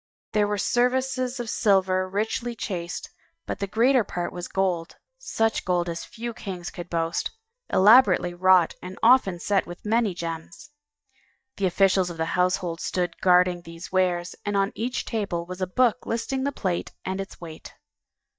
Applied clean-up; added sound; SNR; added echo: neural mask model DeepFilterNet 3.